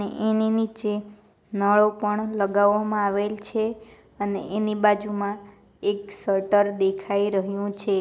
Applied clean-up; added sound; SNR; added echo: none; none; none; none.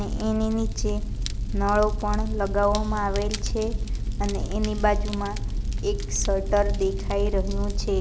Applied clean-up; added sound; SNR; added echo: none; Fire; -1 dB; none.